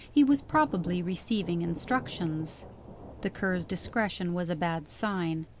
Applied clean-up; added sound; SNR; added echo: none; Thunder / Rain; 16 dB; none.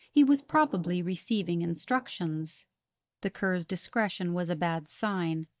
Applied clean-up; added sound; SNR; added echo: neural mask model DeepFilterNet 3.